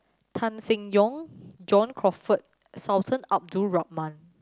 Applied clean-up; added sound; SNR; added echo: none; none; none; none.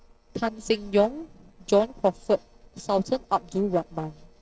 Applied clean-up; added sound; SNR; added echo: neural separator model SepFormer DNS4.